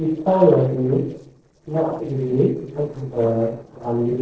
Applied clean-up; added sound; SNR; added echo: neural separator model SepFormer DNS4.